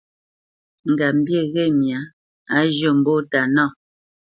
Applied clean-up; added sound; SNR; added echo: none; none; none; none.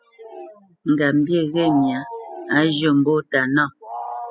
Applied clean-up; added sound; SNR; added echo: classical method spectral subtraction.